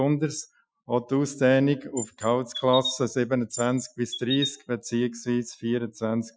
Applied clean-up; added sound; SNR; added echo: classical method Wiener filter.